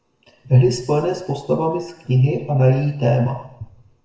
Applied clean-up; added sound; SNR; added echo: none; none; none; reverberation time 0.8 s.